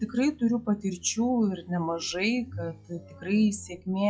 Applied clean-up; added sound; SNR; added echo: classical method log-MMSE.